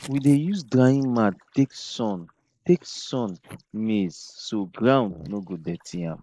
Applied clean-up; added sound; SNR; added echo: neural mask model Resemble Enhance denoiser.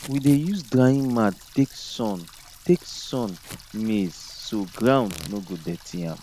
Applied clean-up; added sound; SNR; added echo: none; Packing tape, duct tape / Tearing + Water tap, faucet; 19 dB; none.